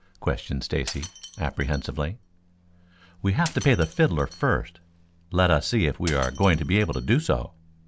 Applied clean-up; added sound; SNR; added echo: none; Shatter; 19 dB; none.